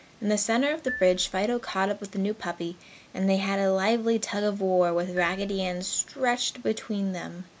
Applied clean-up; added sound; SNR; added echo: none; Marimba, xylophone; 16 dB; none.